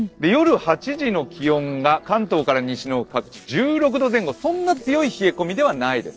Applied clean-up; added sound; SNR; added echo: neural separator model SepFormer DNS4.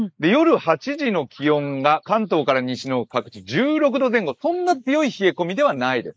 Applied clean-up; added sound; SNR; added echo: neural mask model Resemble Enhance denoiser.